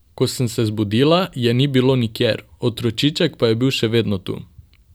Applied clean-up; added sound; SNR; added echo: none; none; none; none.